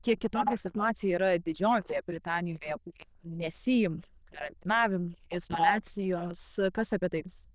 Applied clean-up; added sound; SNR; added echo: neural diffusion model UNIVERSE++.